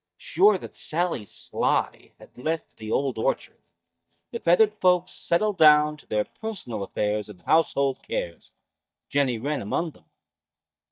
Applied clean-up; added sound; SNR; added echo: neural mask model DeepFilterNet 3.